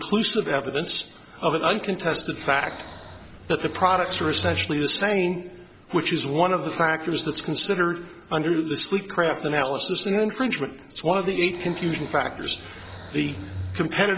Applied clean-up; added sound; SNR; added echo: none; Breathing; 13 dB; none.